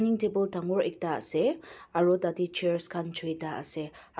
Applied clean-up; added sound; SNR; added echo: none; none; none; none.